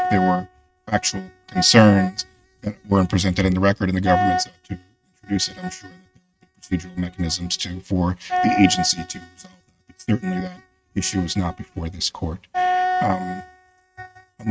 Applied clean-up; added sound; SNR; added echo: neural mask model RNNoise.